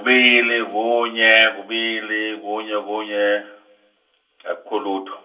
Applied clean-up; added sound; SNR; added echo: none; none; none; reverberation time 0.2 s.